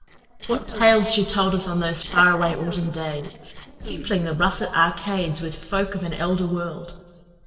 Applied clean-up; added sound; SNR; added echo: neural separator model SepFormer DNS4.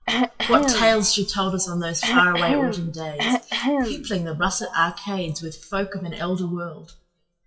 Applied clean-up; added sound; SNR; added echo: classical method WPE with log-MMSE.